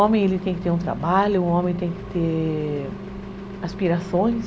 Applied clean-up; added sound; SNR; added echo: none; Engine; 11 dB; none.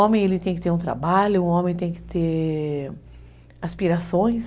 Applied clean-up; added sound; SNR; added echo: none; none; none; none.